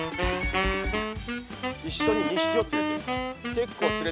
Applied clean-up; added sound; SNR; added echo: none; Wind instrument, woodwind instrument; -1 dB; none.